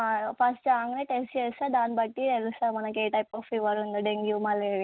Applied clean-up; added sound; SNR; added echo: none; none; none; none.